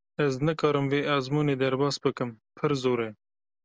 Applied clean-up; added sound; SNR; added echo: none; none; none; none.